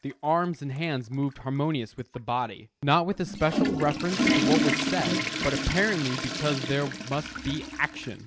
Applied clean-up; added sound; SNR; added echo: none; Toilet flush / Water; 2 dB; none.